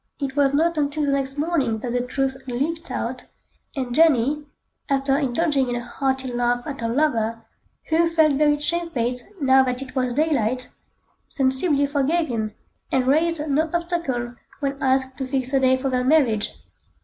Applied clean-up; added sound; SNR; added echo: none; none; none; none.